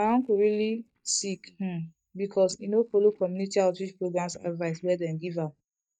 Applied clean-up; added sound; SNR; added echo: neural mask model DeepFilterNet 3.